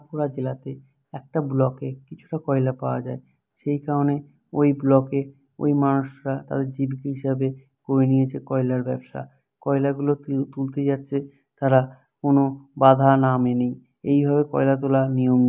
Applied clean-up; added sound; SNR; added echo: none; none; none; none.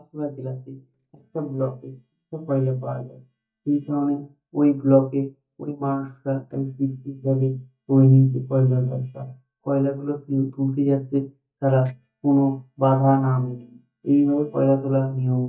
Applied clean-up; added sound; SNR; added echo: neural mask model DeepFilterNet 3.